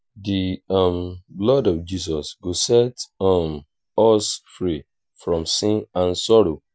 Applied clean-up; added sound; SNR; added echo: none; none; none; none.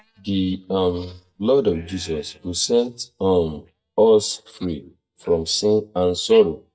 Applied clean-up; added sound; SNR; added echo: neural mask model DeepFilterNet 3.